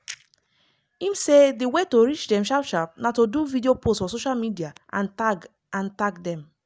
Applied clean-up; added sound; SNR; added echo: none; none; none; none.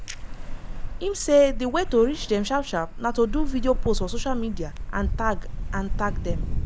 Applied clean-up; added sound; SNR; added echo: none; Ocean; 2 dB; none.